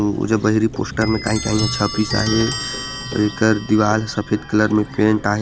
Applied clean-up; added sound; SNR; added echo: none; Clock; 9 dB; none.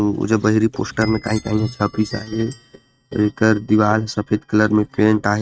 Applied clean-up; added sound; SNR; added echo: neural mask model RNNoise.